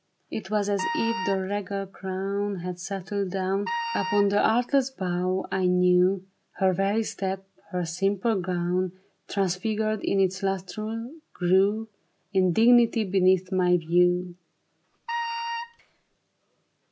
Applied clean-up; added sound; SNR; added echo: none; Wind instrument, woodwind instrument; 7 dB; none.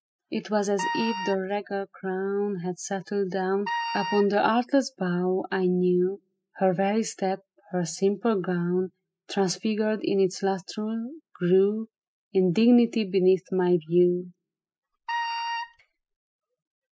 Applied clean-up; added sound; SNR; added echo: classical method spectral subtraction.